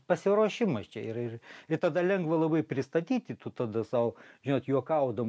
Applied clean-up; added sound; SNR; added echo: none; none; none; none.